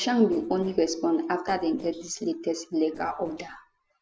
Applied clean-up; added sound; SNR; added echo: neural separator model SepFormer DNS4.